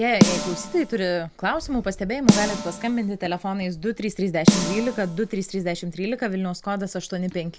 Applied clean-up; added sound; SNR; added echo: none; Snare drum; 0 dB; none.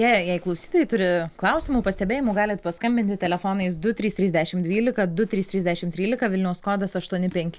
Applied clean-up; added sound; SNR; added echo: none; none; none; none.